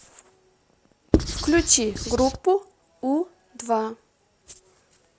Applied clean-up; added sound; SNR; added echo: none; Writing; 0 dB; none.